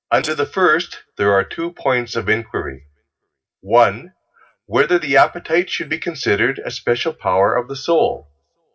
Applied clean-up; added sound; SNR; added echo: neural separator model SepFormer DNS4.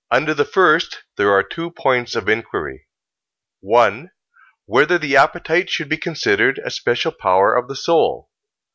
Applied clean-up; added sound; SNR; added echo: none; none; none; none.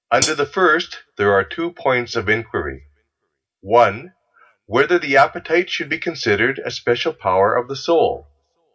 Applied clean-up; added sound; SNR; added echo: none; Hi-hat; 4 dB; reverberation time 0.4 s.